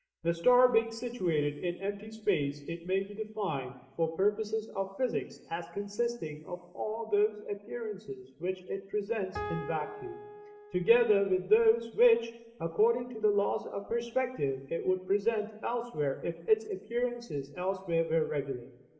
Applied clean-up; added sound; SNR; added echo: none; Piano; 10 dB; reverberation time 2.1 s.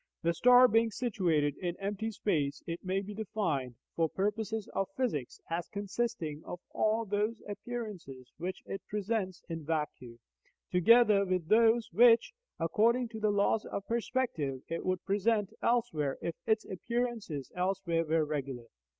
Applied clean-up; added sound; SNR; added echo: none; none; none; none.